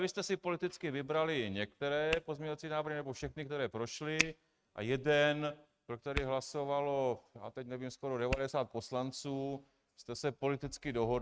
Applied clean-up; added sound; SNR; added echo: neural mask model RNNoise.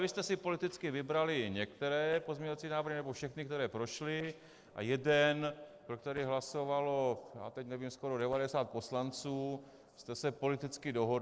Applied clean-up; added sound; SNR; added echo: neural separator model SepFormer DNS4.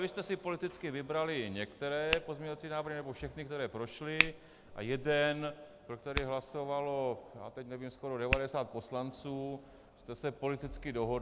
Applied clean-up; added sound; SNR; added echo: none; Hands; 6 dB; none.